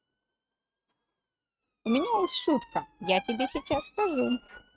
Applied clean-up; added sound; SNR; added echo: neural mask model RNNoise.